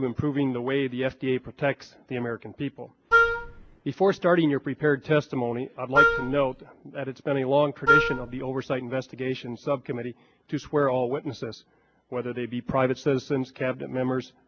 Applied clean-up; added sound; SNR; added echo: none; Wind instrument, woodwind instrument; -4 dB; none.